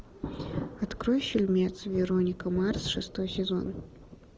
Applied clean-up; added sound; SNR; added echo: none; Thunder; 11 dB; none.